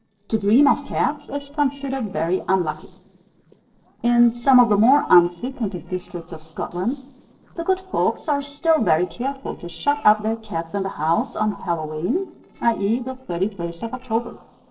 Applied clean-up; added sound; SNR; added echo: neural separator model SepFormer DNS4.